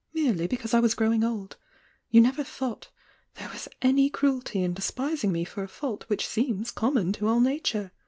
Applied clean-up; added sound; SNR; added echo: none; none; none; none.